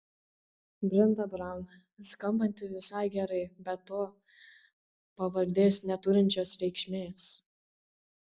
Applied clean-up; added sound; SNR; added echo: none; none; none; none.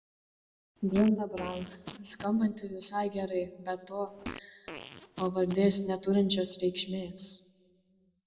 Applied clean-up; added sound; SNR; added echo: none; Fart; 14 dB; reverberation time 1.1 s.